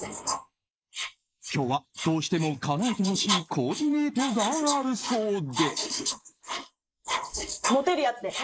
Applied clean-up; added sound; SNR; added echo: neural mask model Resemble Enhance denoiser.